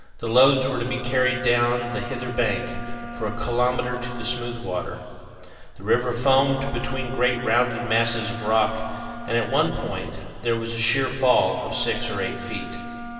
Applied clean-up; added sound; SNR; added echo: none; Wind instrument, woodwind instrument; 13 dB; reverberation time 2.5 s.